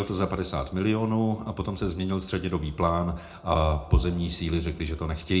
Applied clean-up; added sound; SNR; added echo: none; none; none; reverberation time 0.3 s.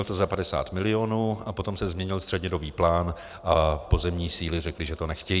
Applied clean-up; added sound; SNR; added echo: none; none; none; none.